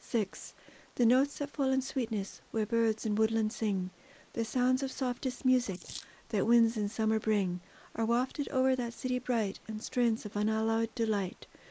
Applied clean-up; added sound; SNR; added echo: neural mask model Resemble Enhance denoiser.